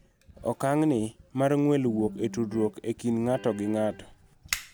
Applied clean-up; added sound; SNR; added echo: none; Electric guitar + Fire; 15 dB; none.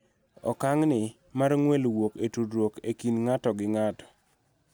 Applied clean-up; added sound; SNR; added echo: none; none; none; none.